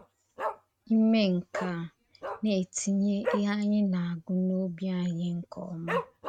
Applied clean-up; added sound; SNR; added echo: neural mask model RNNoise.